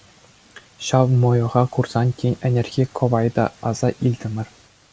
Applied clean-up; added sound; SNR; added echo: none; none; none; none.